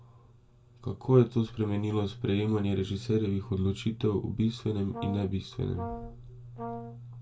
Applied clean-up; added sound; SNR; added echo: none; Brass instrument; 12 dB; reverberation time 0.2 s.